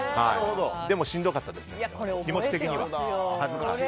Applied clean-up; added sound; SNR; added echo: none; none; none; none.